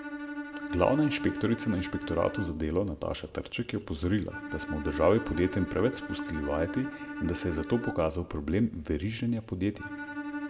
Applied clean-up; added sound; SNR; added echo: none; Bowed string instrument; 9 dB; reverberation time 0.9 s.